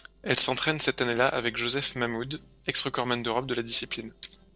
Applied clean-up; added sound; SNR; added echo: neural separator model SepFormer DNS4.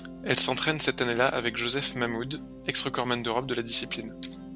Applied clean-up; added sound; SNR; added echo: none; Piano; 15 dB; none.